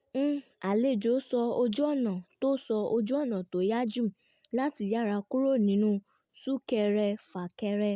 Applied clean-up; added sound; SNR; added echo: none; none; none; none.